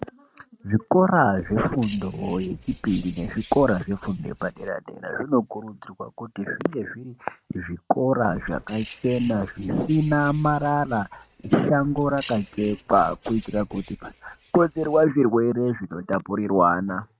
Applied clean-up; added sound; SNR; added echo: neural mask model RNNoise.